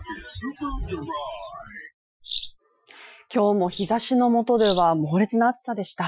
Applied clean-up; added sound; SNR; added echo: classical method Wiener filter.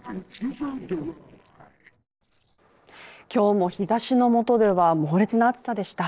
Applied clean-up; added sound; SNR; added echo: neural separator model SepFormer DNS4.